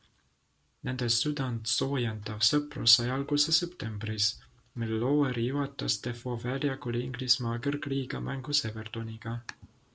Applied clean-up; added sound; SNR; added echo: none; none; none; none.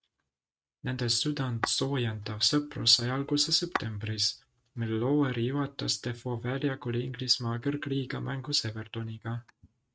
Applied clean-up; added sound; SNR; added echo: neural mask model RNNoise.